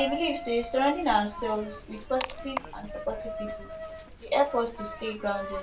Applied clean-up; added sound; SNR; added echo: none; Coin (dropping); 8 dB; none.